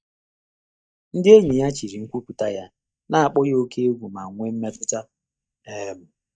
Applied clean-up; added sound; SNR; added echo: neural mask model DeepFilterNet 3.